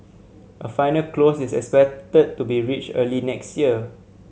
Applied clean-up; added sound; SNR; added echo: none; none; none; none.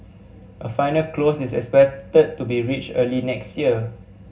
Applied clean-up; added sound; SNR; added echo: none; none; none; reverberation time 0.4 s.